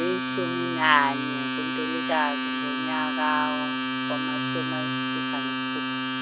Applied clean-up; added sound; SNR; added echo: none; Domestic sounds, home sounds; -1 dB; none.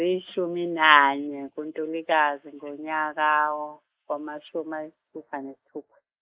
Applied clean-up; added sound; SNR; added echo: neural mask model Resemble Enhance denoiser.